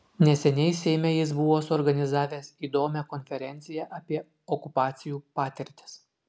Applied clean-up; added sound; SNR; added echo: none; none; none; none.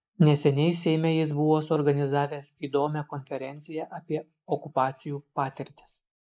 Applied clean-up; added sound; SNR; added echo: neural mask model Resemble Enhance denoiser.